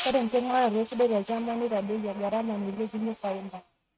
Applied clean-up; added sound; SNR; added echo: neural mask model RNNoise.